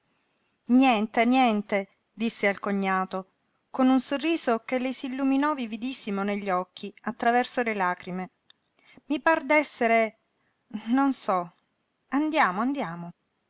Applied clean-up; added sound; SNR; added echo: none; none; none; none.